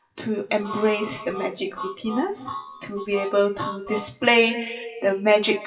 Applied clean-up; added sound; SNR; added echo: classical method WPE with log-MMSE.